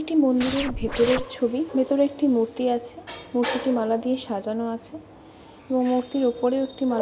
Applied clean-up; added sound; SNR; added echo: none; Scratching (performance technique); 5 dB; none.